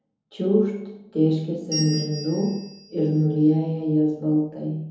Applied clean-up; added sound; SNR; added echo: none; Bell; 13 dB; reverberation time 0.8 s.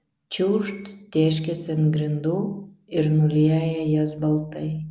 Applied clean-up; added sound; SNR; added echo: none; none; none; none.